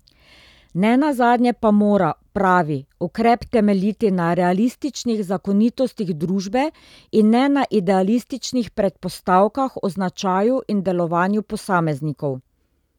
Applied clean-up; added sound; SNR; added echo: none; none; none; none.